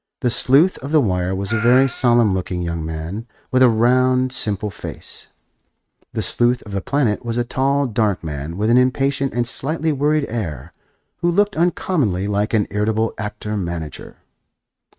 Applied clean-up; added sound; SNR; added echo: neural mask model RNNoise.